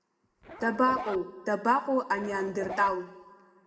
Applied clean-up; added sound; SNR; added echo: none; Zipper (clothing); 13 dB; reverberation time 1.3 s.